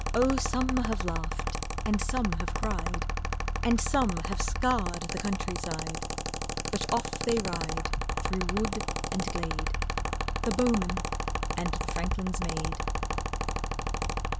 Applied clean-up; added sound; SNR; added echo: none; Mechanical fan; -2 dB; none.